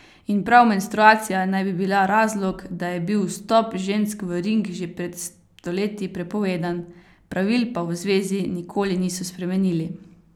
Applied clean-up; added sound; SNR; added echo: none; none; none; none.